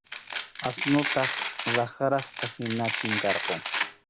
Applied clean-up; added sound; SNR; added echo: none; Domestic sounds, home sounds; 2 dB; none.